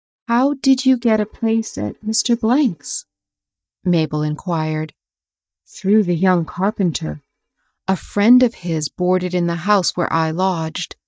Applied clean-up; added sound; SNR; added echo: neural mask model DeepFilterNet 3.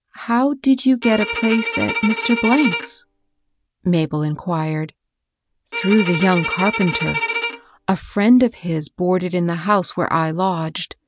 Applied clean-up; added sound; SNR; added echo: none; Bowed string instrument; 6 dB; none.